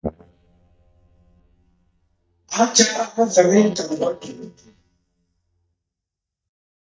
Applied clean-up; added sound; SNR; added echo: neural mask model DeepFilterNet 3.